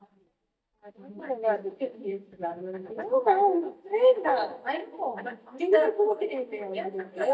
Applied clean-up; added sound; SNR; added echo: neural mask model DeepFilterNet 3.